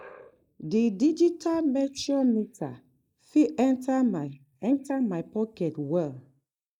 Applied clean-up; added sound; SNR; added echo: neural mask model Resemble Enhance denoiser.